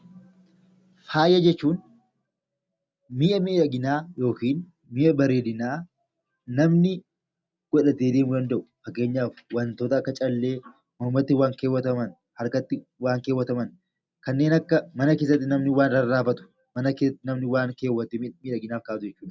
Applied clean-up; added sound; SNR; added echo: none; none; none; none.